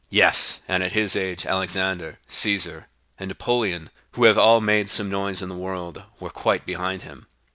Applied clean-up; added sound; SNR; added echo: none; none; none; none.